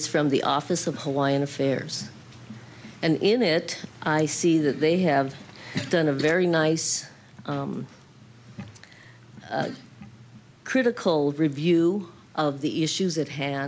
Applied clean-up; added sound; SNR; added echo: none; none; none; none.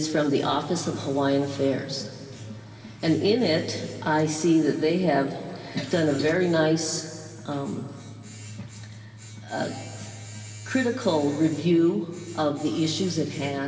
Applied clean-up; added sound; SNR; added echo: none; Domestic sounds, home sounds; 16 dB; reverberation time 2.6 s.